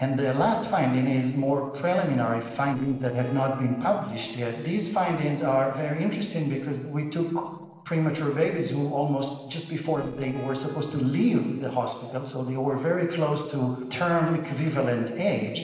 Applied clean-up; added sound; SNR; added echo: neural separator model SepFormer DNS4.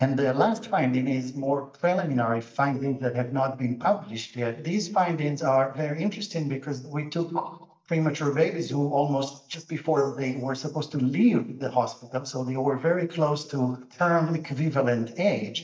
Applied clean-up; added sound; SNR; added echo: neural mask model DeepFilterNet 3.